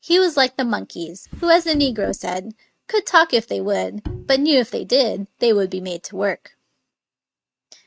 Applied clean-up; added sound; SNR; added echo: neural mask model RNNoise.